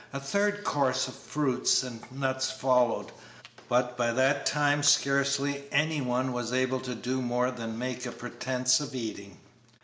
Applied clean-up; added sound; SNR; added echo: none; none; none; none.